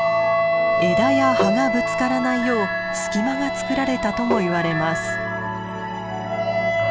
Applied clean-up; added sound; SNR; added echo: none; Tap + Wind instrument, woodwind instrument; 0 dB; none.